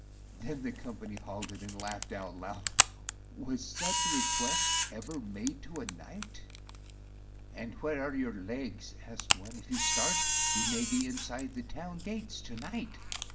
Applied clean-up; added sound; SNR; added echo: none; Camera; -3 dB; reverberation time 0.5 s.